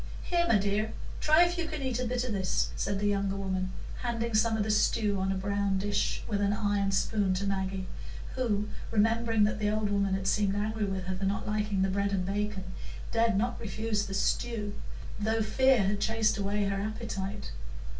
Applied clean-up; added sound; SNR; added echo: none; none; none; reverberation time 0.2 s.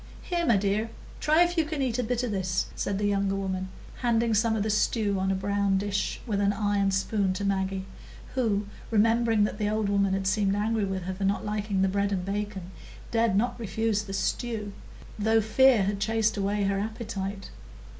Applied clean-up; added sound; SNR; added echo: none; none; none; none.